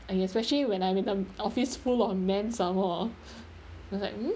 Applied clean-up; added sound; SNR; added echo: none; none; none; none.